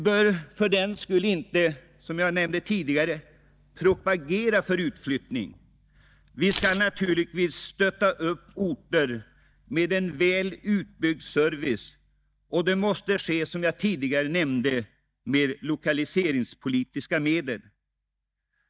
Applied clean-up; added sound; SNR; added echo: neural mask model DeepFilterNet 3.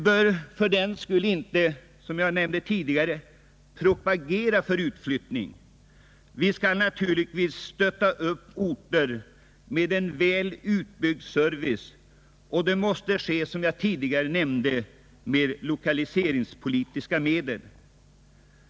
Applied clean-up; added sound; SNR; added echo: none; none; none; none.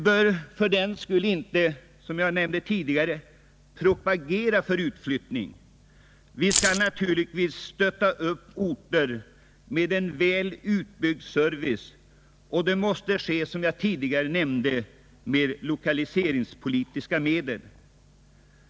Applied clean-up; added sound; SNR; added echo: none; Keys jangling; 0 dB; none.